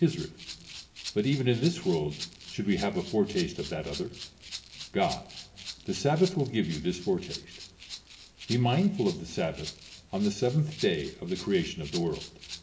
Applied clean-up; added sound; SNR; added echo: none; Rattle (instrument); 14 dB; reverberation time 1.4 s.